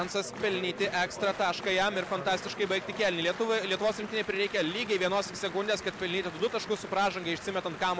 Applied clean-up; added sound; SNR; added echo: none; none; none; none.